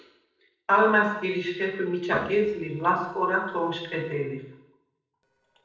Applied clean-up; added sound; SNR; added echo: neural separator model SepFormer DNS4.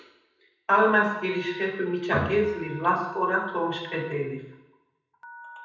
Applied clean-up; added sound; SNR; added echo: none; Telephone; 20 dB; reverberation time 0.9 s.